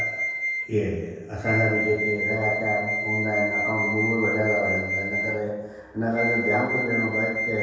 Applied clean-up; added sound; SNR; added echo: none; Wind instrument, woodwind instrument; 1 dB; reverberation time 1.2 s.